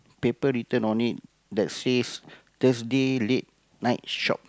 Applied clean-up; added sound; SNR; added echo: none; none; none; none.